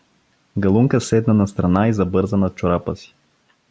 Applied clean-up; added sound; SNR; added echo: none; none; none; none.